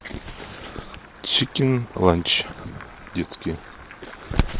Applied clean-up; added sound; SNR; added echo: none; none; none; none.